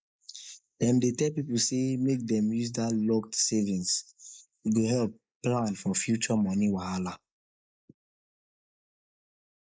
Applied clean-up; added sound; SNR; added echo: neural mask model Resemble Enhance denoiser.